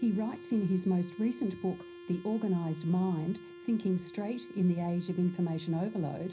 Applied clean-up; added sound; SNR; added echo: none; Wind instrument, woodwind instrument; 16 dB; reverberation time 0.4 s.